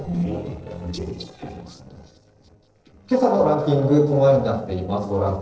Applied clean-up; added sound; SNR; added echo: neural separator model SepFormer DNS4.